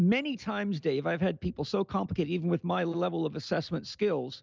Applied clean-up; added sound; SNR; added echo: none; none; none; none.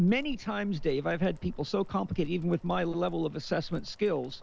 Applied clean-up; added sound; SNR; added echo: none; Boiling; 12 dB; none.